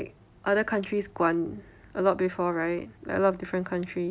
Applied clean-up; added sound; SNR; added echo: none; none; none; none.